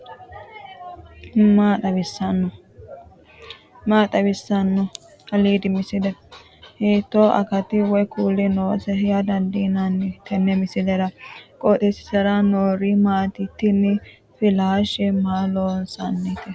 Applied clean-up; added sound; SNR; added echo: none; none; none; none.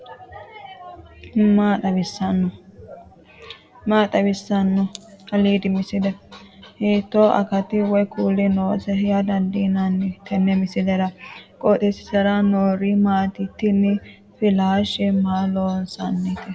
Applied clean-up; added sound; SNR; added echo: none; none; none; reverberation time 0.3 s.